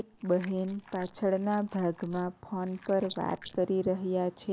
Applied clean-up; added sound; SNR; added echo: neural mask model Resemble Enhance denoiser.